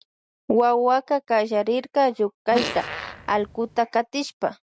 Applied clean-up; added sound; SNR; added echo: none; Fart; 9 dB; none.